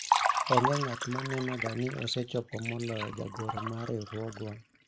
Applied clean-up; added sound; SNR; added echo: neural mask model RNNoise.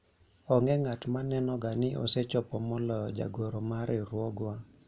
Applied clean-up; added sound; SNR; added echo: none; none; none; none.